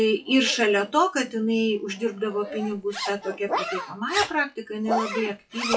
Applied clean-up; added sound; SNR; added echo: classical method WPE with log-MMSE.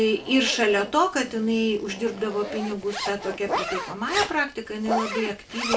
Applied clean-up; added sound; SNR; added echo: none; Zipper (clothing); 7 dB; reverberation time 0.2 s.